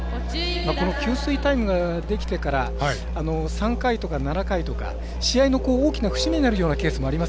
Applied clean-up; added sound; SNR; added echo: none; Musical instrument; 3 dB; none.